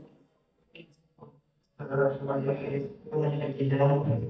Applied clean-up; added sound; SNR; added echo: neural mask model DeepFilterNet 3.